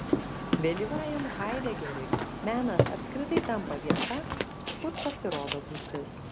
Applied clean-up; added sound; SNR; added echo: none; Burping, eructation; -2 dB; none.